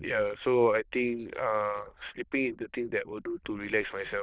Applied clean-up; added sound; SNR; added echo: neural diffusion model UNIVERSE++.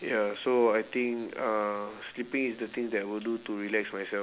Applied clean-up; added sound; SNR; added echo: none; none; none; none.